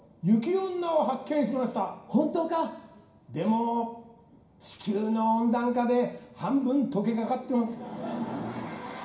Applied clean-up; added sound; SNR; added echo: none; none; none; reverberation time 0.5 s.